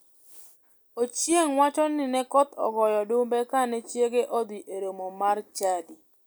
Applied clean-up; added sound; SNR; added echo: none; none; none; none.